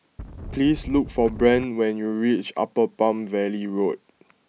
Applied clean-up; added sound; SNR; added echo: none; Wind; 12 dB; none.